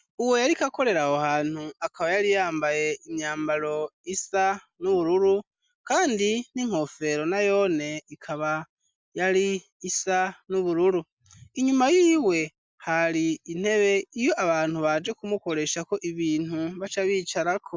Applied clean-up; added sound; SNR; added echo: none; none; none; none.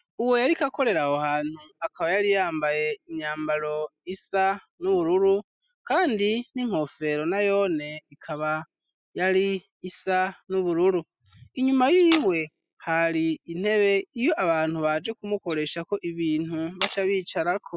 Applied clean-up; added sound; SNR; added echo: classical method spectral subtraction.